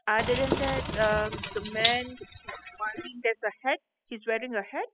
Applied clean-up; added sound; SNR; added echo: classical method spectral subtraction.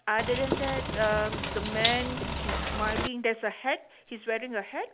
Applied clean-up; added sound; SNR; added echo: none; Bathtub (filling or washing); 1 dB; none.